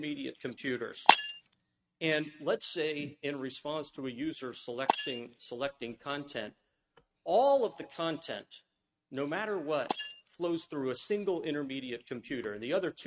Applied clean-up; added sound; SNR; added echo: neural mask model RNNoise.